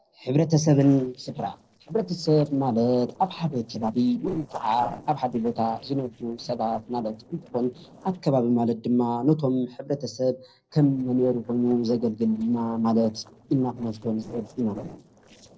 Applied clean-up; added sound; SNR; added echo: neural separator model SepFormer DNS4.